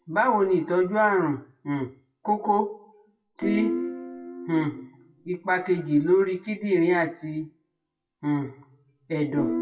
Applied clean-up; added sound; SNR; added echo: classical method WPE with log-MMSE.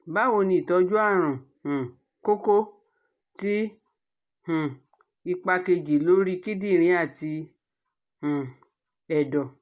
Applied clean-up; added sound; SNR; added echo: none; none; none; none.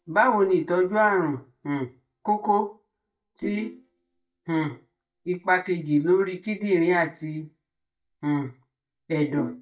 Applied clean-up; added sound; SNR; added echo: neural mask model DeepFilterNet 3.